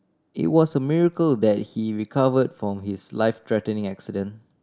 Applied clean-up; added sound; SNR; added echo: none; none; none; none.